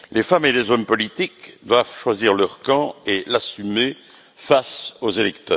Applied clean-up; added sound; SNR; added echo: none; none; none; none.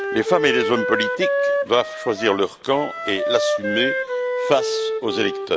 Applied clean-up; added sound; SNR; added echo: none; Wind instrument, woodwind instrument; 1 dB; none.